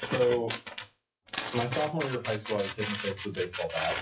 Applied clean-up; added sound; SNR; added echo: classical method WPE with log-MMSE.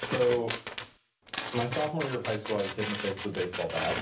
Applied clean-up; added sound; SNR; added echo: none; Tools; 6 dB; reverberation time 0.3 s.